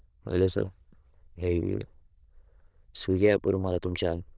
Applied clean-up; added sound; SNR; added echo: neural diffusion model UNIVERSE++.